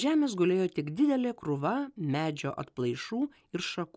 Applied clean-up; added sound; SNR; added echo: none; none; none; none.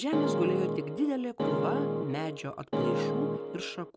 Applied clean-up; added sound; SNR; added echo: none; Keyboard (musical); -2 dB; none.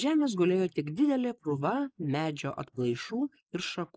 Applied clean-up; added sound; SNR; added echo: neural mask model Resemble Enhance denoiser.